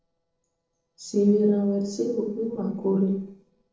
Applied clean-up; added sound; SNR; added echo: neural separator model SepFormer DNS4.